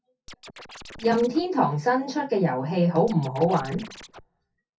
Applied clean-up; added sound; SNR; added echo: none; Scratching (performance technique); 18 dB; reverberation time 0.3 s.